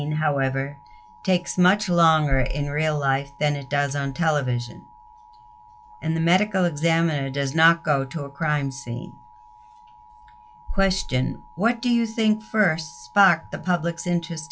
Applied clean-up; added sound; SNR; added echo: classical method log-MMSE.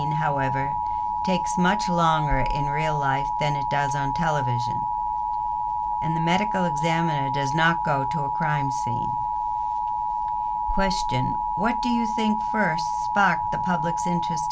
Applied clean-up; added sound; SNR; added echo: none; Alarm; -1 dB; none.